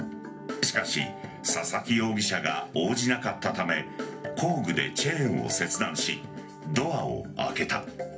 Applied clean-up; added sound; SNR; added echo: none; Wind instrument, woodwind instrument; 19 dB; reverberation time 0.3 s.